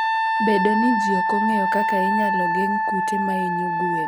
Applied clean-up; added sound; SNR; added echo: none; Wind instrument, woodwind instrument; -3 dB; none.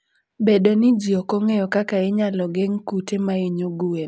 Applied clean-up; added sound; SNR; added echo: none; none; none; none.